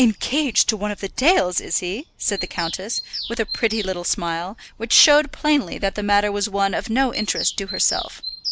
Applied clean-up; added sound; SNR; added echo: none; Bird vocalization, bird call, bird song; 13 dB; none.